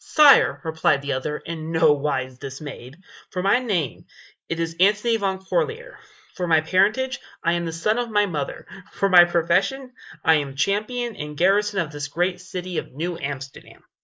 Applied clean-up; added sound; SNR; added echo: neural mask model Resemble Enhance denoiser.